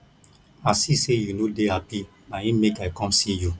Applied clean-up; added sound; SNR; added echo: none; none; none; none.